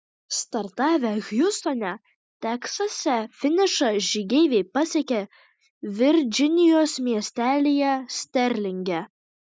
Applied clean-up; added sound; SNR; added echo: none; none; none; none.